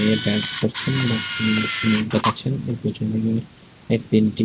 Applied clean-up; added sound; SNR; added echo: none; Camera; 2 dB; none.